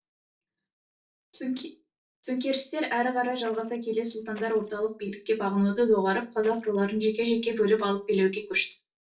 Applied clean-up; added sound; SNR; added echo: neural separator model SepFormer DNS4.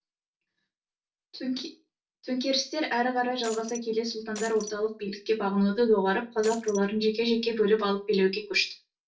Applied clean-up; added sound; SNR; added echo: none; Shatter; 13 dB; reverberation time 0.2 s.